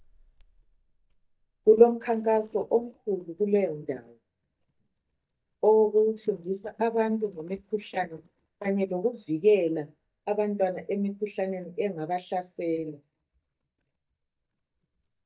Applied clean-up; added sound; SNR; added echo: neural mask model DeepFilterNet 3.